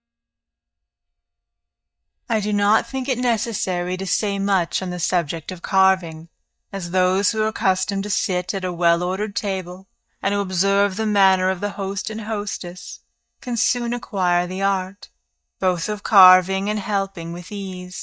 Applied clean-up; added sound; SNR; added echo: neural mask model DeepFilterNet 3.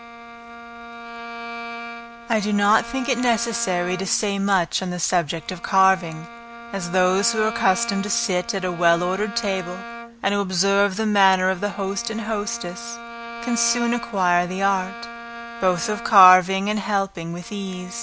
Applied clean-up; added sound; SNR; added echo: none; Bowed string instrument; 14 dB; none.